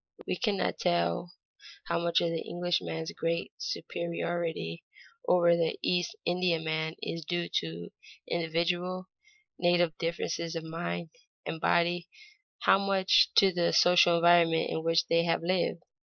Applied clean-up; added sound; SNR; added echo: neural mask model Resemble Enhance denoiser.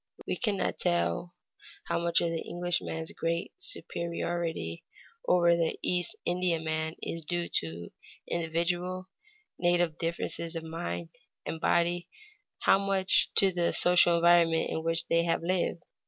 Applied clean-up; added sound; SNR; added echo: none; none; none; none.